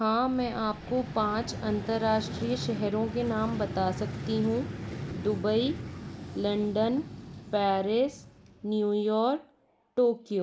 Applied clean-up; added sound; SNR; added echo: none; Vehicle; 10 dB; none.